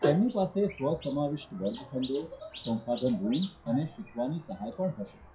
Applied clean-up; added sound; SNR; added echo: classical method WPE with log-MMSE.